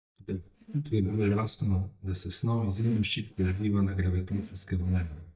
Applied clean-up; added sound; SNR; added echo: neural mask model DeepFilterNet 3.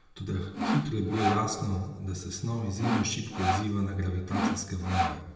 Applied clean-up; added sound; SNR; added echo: none; Sawing; 0 dB; reverberation time 0.7 s.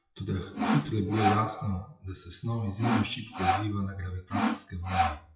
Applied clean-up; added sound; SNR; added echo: classical method WPE with log-MMSE.